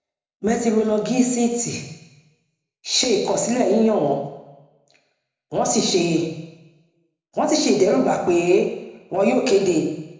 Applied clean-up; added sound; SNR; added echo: none; none; none; reverberation time 0.8 s.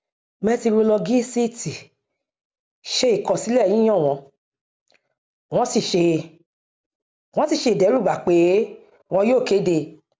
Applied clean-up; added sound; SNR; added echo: none; none; none; none.